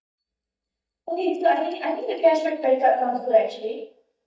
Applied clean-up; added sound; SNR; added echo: neural mask model DeepFilterNet 3.